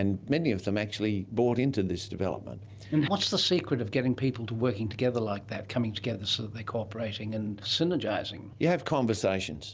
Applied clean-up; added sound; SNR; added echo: none; none; none; none.